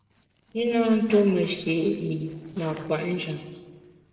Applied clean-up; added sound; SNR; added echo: neural separator model SepFormer DNS4.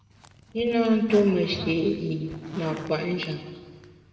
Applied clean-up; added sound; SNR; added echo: none; Zipper (clothing); 17 dB; reverberation time 1.6 s.